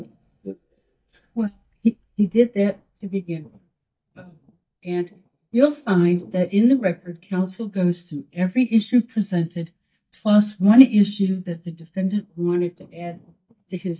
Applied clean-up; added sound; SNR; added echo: neural mask model DeepFilterNet 3.